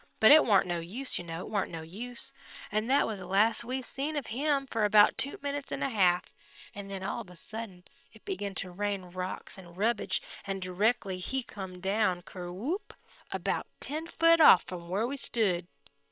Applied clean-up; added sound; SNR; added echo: neural separator model SepFormer WHAM!.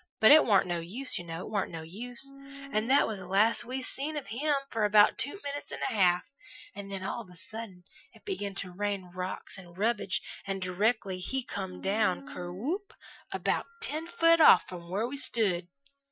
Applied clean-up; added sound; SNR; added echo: classical method Wiener filter.